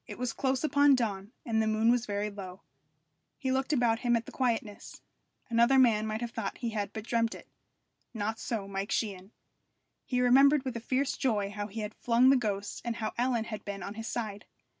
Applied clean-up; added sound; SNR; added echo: none; none; none; none.